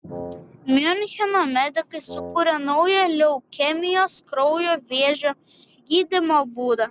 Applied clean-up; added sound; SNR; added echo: none; Wind instrument, woodwind instrument; 14 dB; none.